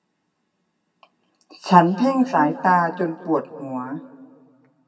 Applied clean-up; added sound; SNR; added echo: none; none; none; reverberation time 1.7 s.